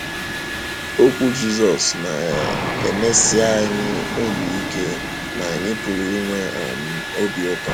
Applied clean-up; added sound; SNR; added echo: none; Fixed-wing aircraft, airplane + Domestic sounds, home sounds; 5 dB; none.